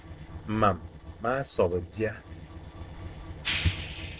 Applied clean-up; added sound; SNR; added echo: neural separator model SepFormer DNS4.